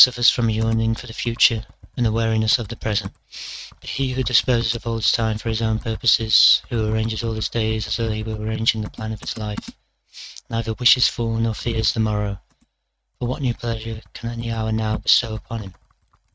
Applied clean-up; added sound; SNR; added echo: neural mask model RNNoise.